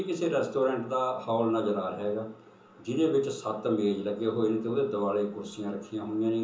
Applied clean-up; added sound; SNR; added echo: none; none; none; reverberation time 0.8 s.